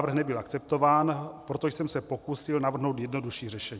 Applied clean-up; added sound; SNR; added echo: none; none; none; none.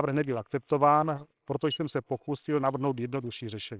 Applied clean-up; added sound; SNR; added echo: neural separator model SepFormer WHAMR!.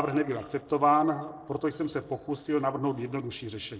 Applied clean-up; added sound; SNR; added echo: neural separator model SepFormer DNS4.